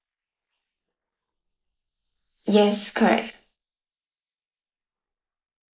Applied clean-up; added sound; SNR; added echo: neural mask model Resemble Enhance denoiser.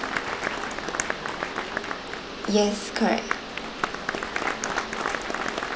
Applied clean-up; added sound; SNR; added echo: none; Applause; 1 dB; none.